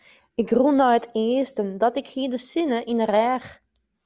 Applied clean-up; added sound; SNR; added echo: none; none; none; none.